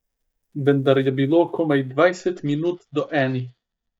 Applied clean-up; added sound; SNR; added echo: neural mask model DeepFilterNet 3.